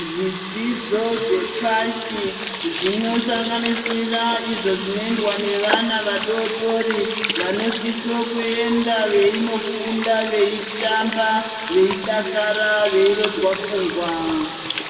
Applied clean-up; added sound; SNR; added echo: none; Sink (filling or washing) / Water tap, faucet; 4 dB; reverberation time 2.0 s.